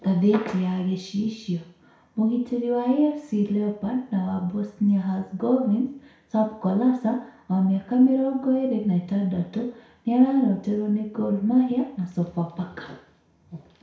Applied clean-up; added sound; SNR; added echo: none; none; none; reverberation time 0.6 s.